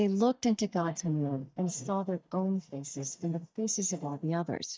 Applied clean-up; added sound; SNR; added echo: neural mask model DeepFilterNet 3.